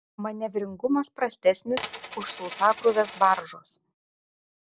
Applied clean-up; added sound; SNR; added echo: none; Coin (dropping); 9 dB; none.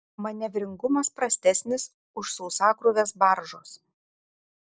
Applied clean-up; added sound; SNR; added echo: none; none; none; none.